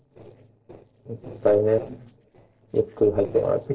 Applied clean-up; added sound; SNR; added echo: neural separator model SepFormer DNS4.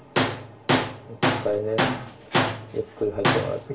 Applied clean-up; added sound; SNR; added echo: none; Tools; -5 dB; reverberation time 0.2 s.